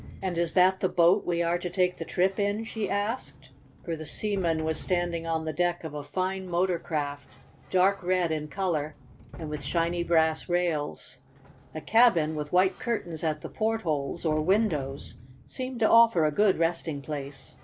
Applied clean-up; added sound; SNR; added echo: none; Sliding door; 20 dB; none.